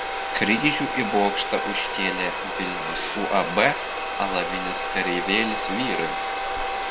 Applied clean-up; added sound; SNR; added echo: none; Domestic sounds, home sounds; 2 dB; reverberation time 0.2 s.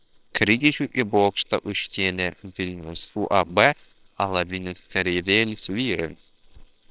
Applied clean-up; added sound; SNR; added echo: neural separator model SepFormer WHAMR!.